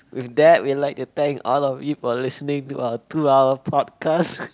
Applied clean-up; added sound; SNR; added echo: none; none; none; none.